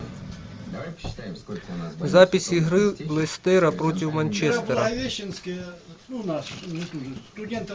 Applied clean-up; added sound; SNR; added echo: none; none; none; none.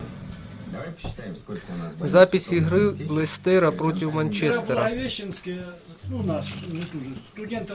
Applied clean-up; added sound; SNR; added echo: none; Ringtone; 11 dB; none.